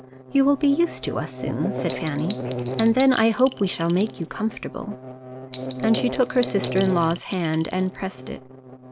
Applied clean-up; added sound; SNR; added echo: none; Chink, clink + Buzz; 10 dB; none.